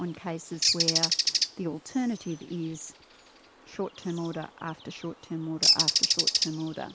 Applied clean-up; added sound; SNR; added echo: none; Bird; -5 dB; none.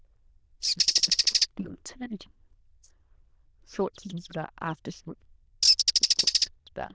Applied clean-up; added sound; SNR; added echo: neural diffusion model UNIVERSE++.